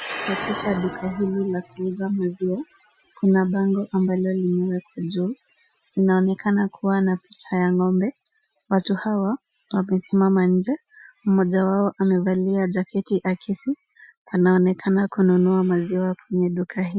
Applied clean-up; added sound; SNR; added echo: classical method Wiener filter.